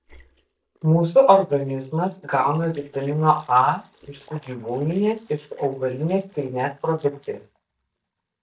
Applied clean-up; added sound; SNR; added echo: neural mask model DeepFilterNet 3.